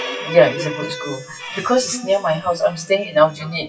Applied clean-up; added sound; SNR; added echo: classical method WPE with log-MMSE.